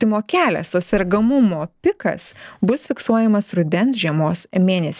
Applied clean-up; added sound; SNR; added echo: neural separator model SepFormer DNS4.